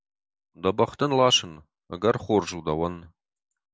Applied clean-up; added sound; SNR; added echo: none; none; none; none.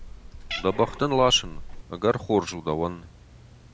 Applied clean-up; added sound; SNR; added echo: none; Cat; 13 dB; none.